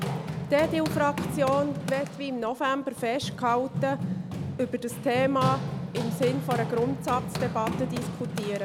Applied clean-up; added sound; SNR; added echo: none; Run; 4 dB; none.